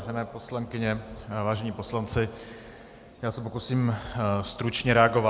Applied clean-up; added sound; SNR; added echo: none; none; none; none.